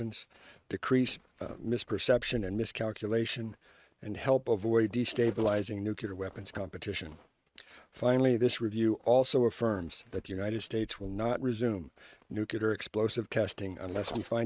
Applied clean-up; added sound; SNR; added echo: neural mask model RNNoise.